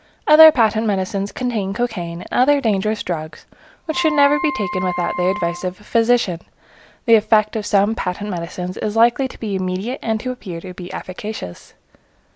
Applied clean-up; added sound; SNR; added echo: none; Wind instrument, woodwind instrument; 9 dB; none.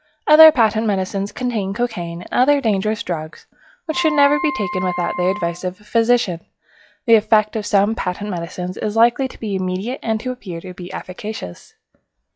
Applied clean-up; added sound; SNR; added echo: classical method log-MMSE.